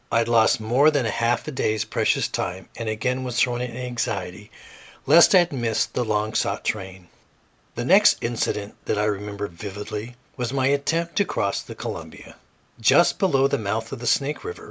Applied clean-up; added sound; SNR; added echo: none; none; none; none.